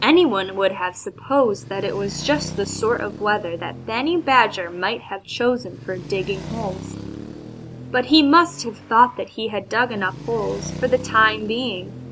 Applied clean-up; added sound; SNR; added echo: none; Traffic noise, roadway noise; 14 dB; none.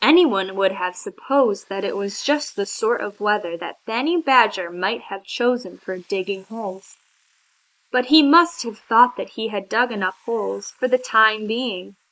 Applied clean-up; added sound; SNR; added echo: neural mask model Resemble Enhance denoiser.